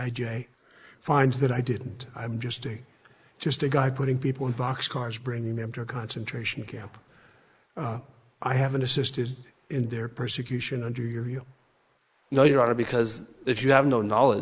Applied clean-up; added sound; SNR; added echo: neural mask model Resemble Enhance denoiser.